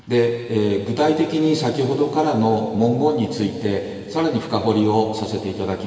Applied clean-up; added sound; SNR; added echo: none; none; none; reverberation time 2.6 s.